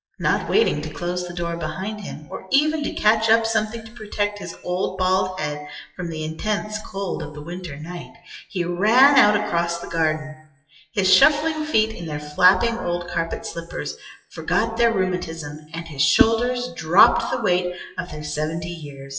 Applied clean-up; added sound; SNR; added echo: classical method WPE with log-MMSE.